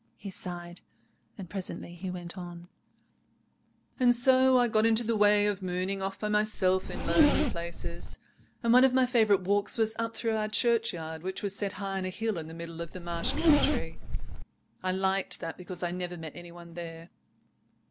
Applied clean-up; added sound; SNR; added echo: none; Zipper (clothing); -3 dB; none.